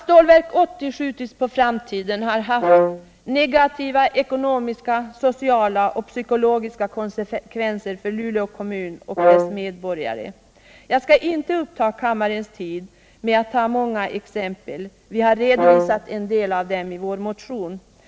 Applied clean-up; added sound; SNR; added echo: none; Brass instrument; -1 dB; none.